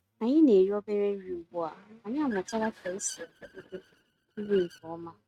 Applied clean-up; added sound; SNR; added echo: neural mask model RNNoise.